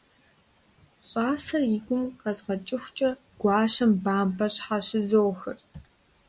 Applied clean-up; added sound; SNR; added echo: none; none; none; none.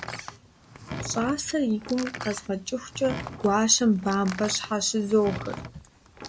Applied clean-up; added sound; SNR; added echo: none; Door; 12 dB; none.